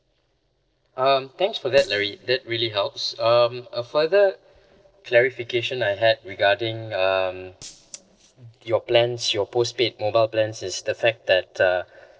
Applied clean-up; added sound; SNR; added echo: neural separator model SepFormer DNS4.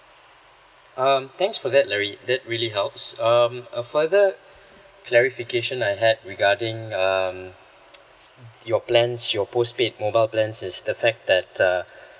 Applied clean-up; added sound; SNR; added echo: none; none; none; none.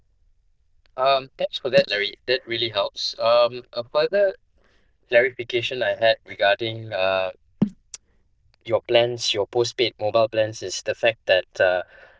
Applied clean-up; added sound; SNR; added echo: neural diffusion model UNIVERSE++.